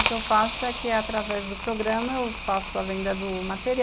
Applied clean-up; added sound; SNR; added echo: none; Hiss; 3 dB; none.